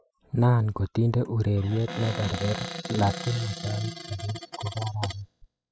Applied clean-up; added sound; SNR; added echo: classical method spectral subtraction.